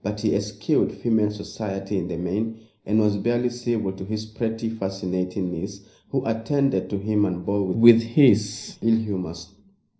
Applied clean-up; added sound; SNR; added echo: none; none; none; reverberation time 0.5 s.